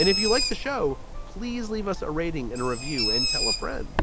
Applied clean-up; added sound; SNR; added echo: none; Bird; 0 dB; none.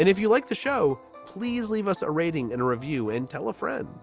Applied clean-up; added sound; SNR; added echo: none; none; none; none.